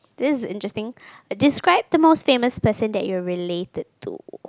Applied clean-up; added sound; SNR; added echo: none; none; none; none.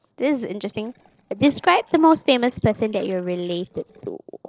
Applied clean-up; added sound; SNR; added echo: neural separator model SepFormer DNS4.